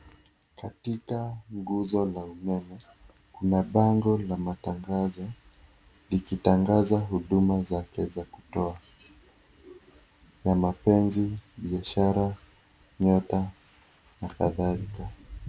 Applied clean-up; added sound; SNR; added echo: none; none; none; none.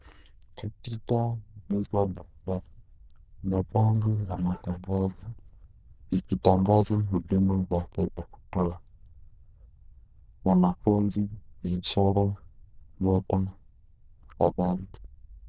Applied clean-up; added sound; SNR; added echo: neural diffusion model UNIVERSE++.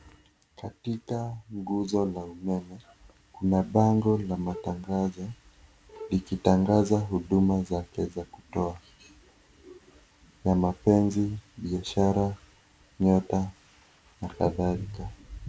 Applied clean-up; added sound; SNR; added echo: none; Bowed string instrument; 20 dB; none.